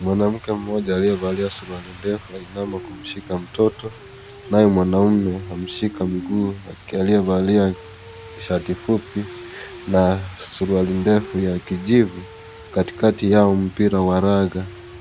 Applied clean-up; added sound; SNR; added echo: none; Rain; 17 dB; none.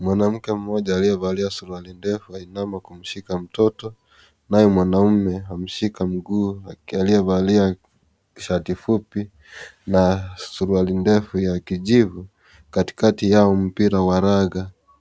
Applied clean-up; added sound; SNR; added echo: none; none; none; none.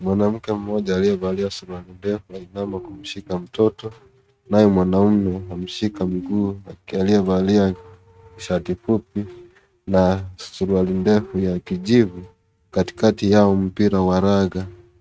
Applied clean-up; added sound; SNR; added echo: neural mask model RNNoise.